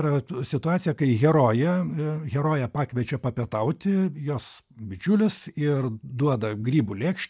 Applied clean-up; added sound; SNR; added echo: none; none; none; none.